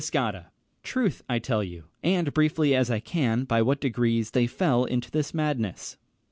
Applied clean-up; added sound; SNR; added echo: none; none; none; none.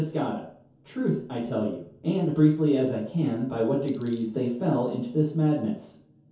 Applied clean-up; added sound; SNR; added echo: none; Coin (dropping); 13 dB; reverberation time 0.6 s.